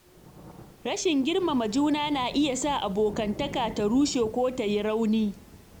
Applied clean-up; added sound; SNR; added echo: none; Rain / Thunderstorm; 16 dB; none.